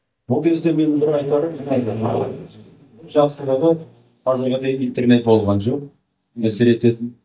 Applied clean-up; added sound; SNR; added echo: neural mask model DeepFilterNet 3.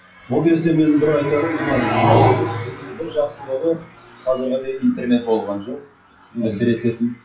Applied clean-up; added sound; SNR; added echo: classical method WPE with log-MMSE.